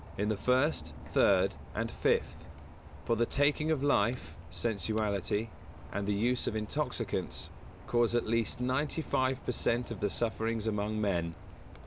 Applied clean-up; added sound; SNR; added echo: none; Rain; 14 dB; none.